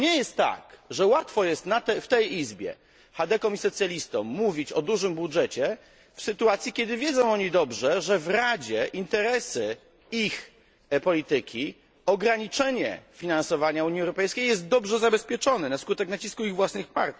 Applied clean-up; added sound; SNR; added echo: none; none; none; none.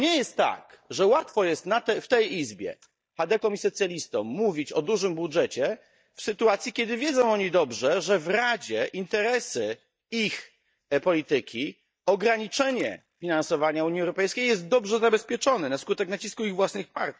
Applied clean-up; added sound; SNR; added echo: neural mask model DeepFilterNet 3.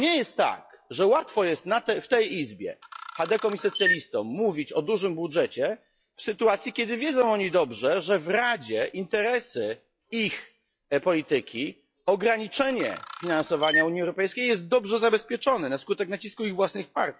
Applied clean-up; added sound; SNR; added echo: classical method log-MMSE.